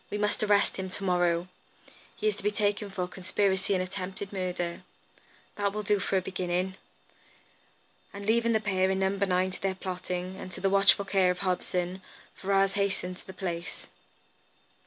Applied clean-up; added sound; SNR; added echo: none; none; none; none.